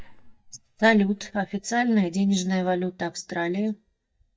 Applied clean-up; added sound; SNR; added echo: neural mask model DeepFilterNet 3.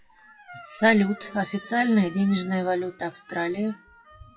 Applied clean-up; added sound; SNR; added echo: classical method WPE with log-MMSE.